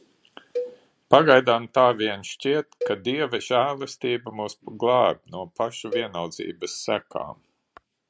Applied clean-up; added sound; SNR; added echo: none; Cowbell; 13 dB; none.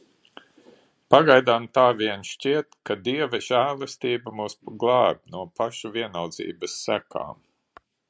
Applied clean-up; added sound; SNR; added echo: none; none; none; none.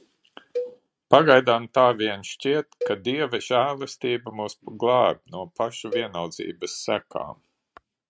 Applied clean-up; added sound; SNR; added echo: neural mask model RNNoise.